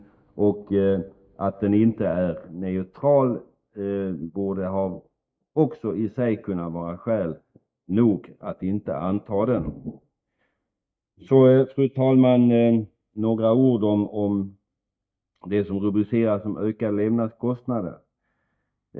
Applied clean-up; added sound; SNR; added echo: neural mask model DeepFilterNet 3.